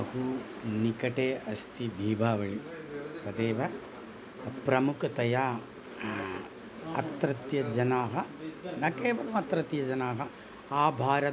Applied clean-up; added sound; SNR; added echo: none; none; none; none.